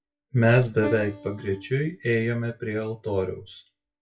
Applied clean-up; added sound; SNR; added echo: classical method WPE with log-MMSE.